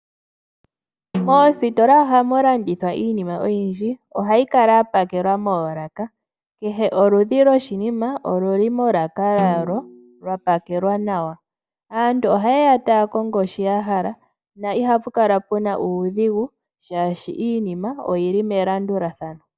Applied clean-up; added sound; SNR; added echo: none; Snare drum; 11 dB; none.